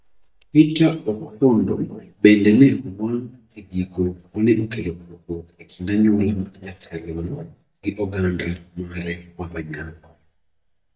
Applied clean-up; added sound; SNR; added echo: neural mask model DeepFilterNet 3.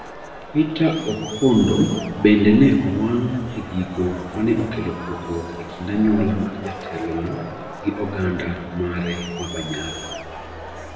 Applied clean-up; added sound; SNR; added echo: none; Crowd; 13 dB; reverberation time 1.1 s.